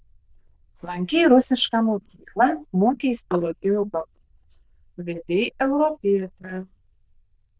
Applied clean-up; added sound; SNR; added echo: neural diffusion model UNIVERSE++.